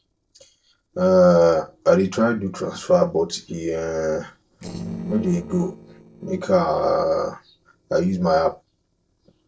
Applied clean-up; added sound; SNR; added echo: neural separator model SepFormer DNS4.